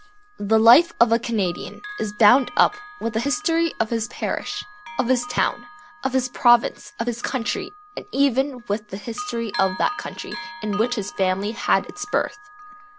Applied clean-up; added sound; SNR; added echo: none; Bell; 17 dB; none.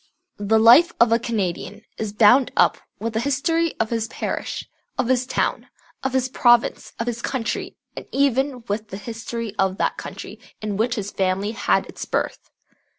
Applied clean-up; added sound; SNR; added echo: none; none; none; none.